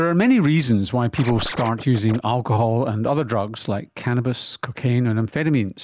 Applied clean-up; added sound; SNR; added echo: neural mask model Resemble Enhance denoiser.